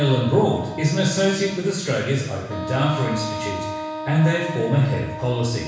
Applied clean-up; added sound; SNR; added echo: none; Wind instrument, woodwind instrument; 10 dB; reverberation time 1.1 s.